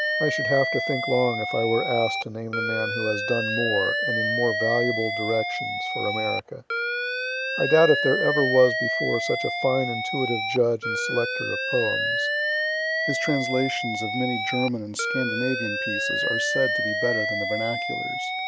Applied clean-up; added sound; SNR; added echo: none; Alarm; 0 dB; none.